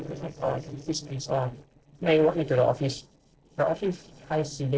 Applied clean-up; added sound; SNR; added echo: neural separator model SepFormer DNS4.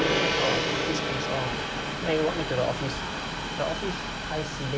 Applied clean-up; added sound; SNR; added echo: none; Train + Gong; -2 dB; none.